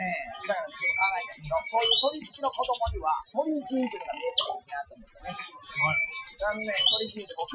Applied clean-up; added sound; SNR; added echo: classical method Wiener filter.